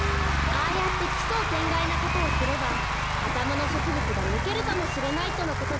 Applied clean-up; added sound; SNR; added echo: none; Applause / Crowd / Cheering + Purr; -5 dB; none.